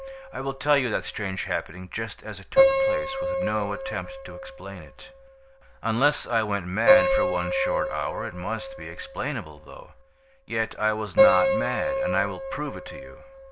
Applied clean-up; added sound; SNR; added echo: none; Piano; -2 dB; none.